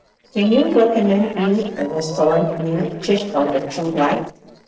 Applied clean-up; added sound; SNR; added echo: neural separator model SepFormer DNS4.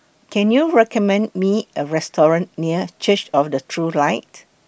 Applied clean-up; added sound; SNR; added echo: none; none; none; none.